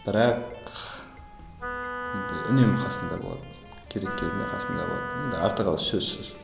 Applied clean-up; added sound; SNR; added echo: none; Wind instrument, woodwind instrument; 6 dB; none.